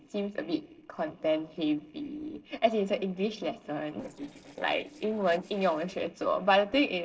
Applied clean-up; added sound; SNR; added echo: neural separator model SepFormer DNS4.